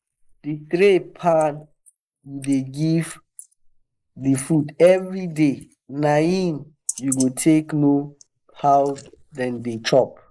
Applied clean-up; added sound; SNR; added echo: neural mask model Resemble Enhance denoiser.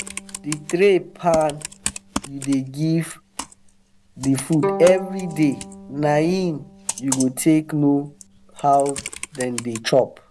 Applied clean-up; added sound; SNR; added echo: none; Bowed string instrument + Computer keyboard; 11 dB; none.